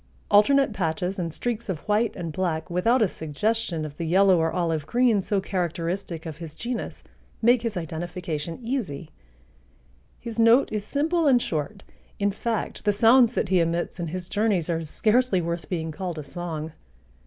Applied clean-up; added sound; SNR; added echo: none; none; none; none.